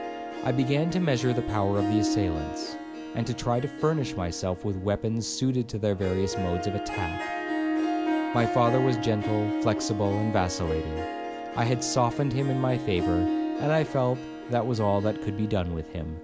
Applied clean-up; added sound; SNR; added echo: none; Harp; 4 dB; none.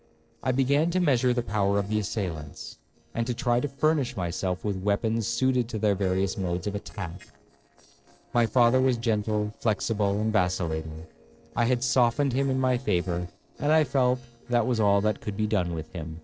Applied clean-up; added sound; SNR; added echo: neural separator model SepFormer DNS4.